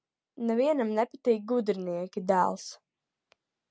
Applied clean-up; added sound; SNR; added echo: none; none; none; none.